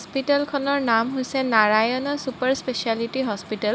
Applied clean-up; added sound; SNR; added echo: none; none; none; none.